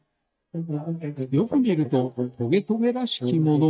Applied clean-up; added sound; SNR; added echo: neural mask model DeepFilterNet 3.